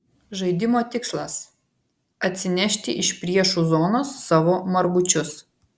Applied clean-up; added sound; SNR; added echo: none; none; none; none.